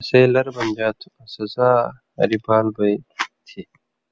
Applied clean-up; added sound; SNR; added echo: none; none; none; none.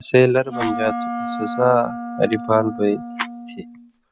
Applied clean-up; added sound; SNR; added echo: none; Wind instrument, woodwind instrument; 8 dB; none.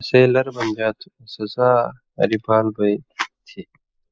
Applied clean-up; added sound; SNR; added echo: neural mask model Resemble Enhance denoiser.